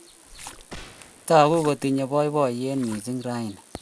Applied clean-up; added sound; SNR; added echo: none; Splash, splatter + Gunshot, gunfire; 20 dB; none.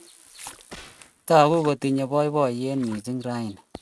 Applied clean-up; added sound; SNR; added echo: neural mask model RNNoise.